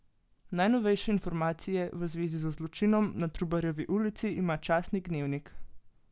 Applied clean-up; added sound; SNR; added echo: none; none; none; none.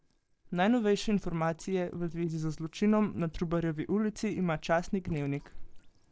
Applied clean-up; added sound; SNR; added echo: neural separator model SepFormer DNS4.